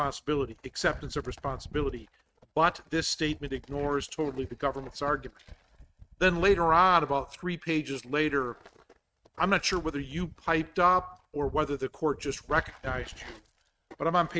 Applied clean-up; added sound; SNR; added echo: neural mask model RNNoise.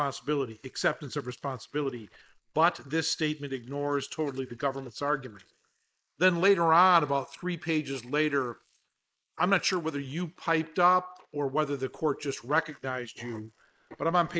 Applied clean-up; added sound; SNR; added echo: neural mask model Resemble Enhance denoiser.